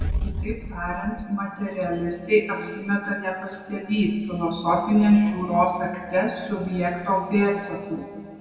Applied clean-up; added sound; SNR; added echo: none; none; none; reverberation time 2.1 s.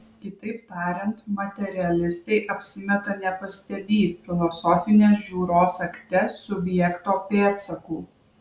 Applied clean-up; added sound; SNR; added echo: none; none; none; none.